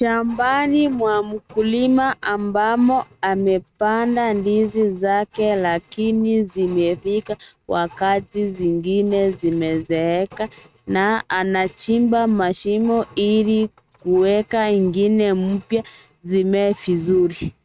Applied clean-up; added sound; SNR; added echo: neural mask model RNNoise.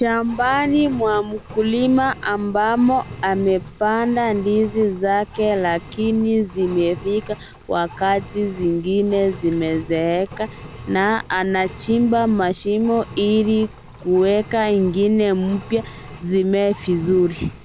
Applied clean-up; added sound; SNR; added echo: none; Engine; 17 dB; none.